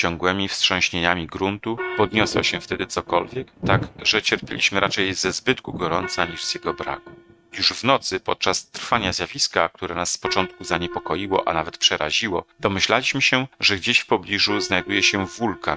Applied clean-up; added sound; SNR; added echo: neural mask model RNNoise.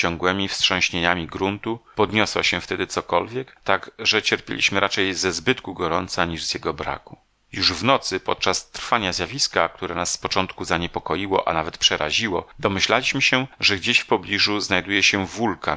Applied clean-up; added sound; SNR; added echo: none; none; none; none.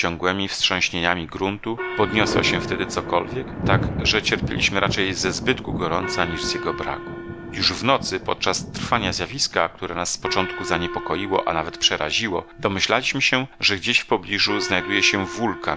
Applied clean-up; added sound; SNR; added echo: none; Gong + Thunder; 7 dB; none.